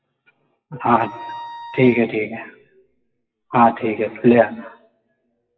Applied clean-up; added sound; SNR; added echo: classical method WPE with log-MMSE.